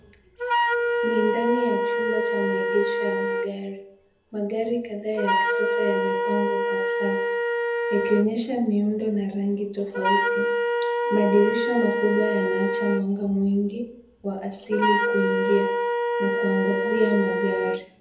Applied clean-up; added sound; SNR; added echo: none; Wind instrument, woodwind instrument; -1 dB; reverberation time 0.7 s.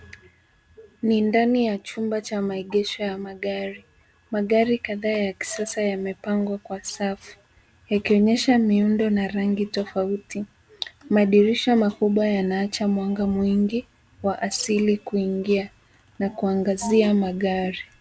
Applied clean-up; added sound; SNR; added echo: none; none; none; none.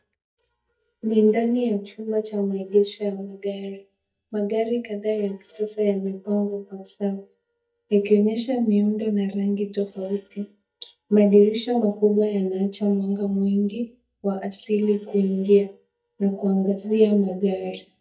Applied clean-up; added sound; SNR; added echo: neural mask model DeepFilterNet 3.